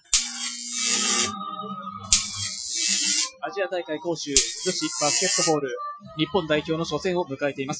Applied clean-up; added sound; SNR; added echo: classical method Wiener filter.